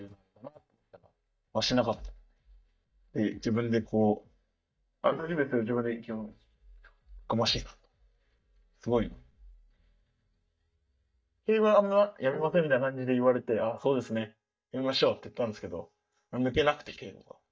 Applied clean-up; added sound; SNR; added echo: neural mask model DeepFilterNet 3.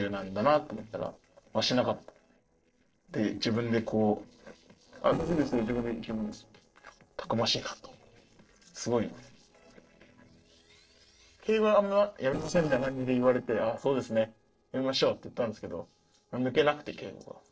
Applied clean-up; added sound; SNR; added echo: neural separator model SepFormer DNS4.